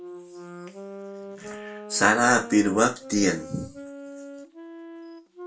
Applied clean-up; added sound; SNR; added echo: none; Wind instrument, woodwind instrument; 13 dB; reverberation time 0.3 s.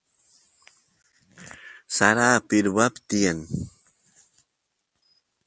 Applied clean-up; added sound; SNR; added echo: none; none; none; none.